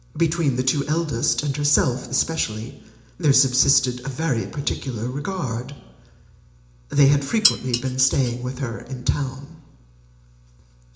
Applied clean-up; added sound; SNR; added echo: none; Dishes, pots, and pans; 4 dB; reverberation time 0.8 s.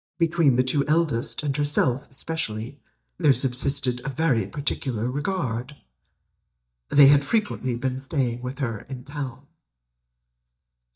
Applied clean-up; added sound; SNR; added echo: neural mask model DeepFilterNet 3.